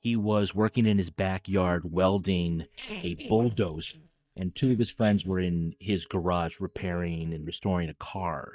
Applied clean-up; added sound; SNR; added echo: neural mask model DeepFilterNet 3.